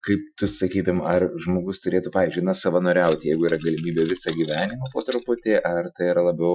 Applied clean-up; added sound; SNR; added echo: classical method Wiener filter.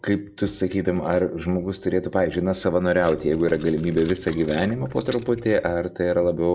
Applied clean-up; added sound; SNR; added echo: neural mask model Resemble Enhance denoiser.